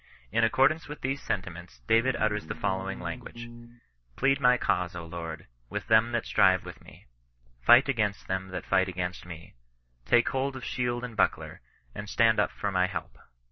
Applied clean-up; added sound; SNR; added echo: none; Bass guitar; 13 dB; none.